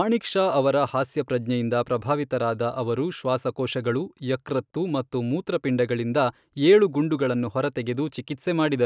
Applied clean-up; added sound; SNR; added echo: none; none; none; none.